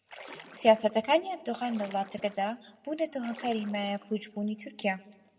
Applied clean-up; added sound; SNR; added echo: none; Splash, splatter; 20 dB; reverberation time 1.0 s.